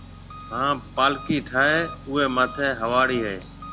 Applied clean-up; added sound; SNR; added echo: none; Engine; 15 dB; none.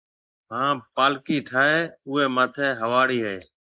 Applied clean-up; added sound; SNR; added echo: neural mask model Resemble Enhance denoiser.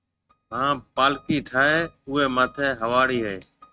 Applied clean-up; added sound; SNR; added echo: neural mask model RNNoise.